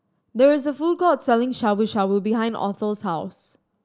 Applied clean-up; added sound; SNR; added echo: none; none; none; none.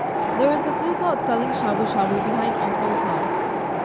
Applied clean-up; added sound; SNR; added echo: none; Wind; -3 dB; none.